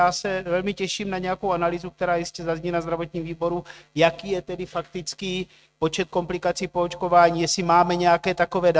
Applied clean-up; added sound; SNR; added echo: neural mask model RNNoise.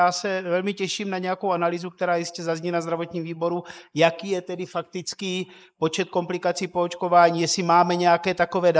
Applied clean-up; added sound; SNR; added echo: neural mask model Resemble Enhance denoiser.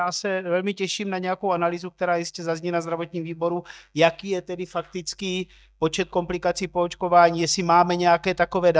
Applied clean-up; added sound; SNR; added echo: neural mask model DeepFilterNet 3.